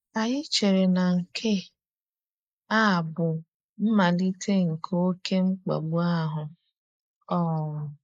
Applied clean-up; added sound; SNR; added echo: neural mask model Resemble Enhance denoiser.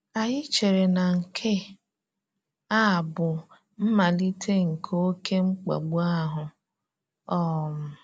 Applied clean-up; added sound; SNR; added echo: none; none; none; none.